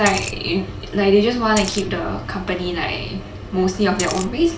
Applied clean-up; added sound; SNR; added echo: none; Coin (dropping); 8 dB; reverberation time 0.4 s.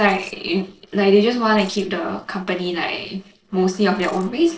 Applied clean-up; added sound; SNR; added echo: neural separator model SepFormer DNS4.